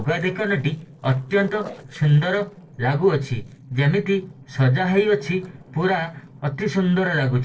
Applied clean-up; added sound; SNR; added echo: neural separator model SepFormer DNS4.